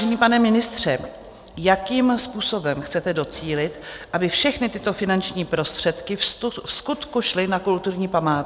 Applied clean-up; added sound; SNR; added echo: none; none; none; none.